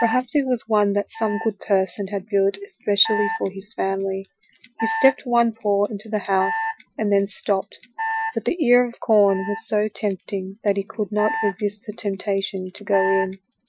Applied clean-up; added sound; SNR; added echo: classical method Wiener filter.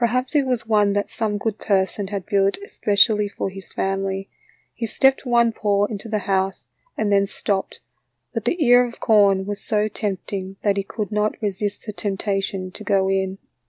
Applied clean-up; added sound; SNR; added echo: none; none; none; none.